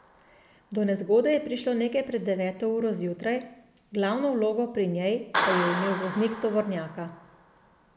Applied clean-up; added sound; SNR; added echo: none; Clapping; 9 dB; none.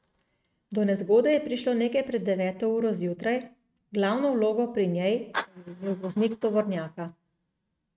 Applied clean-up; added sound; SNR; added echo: neural mask model RNNoise.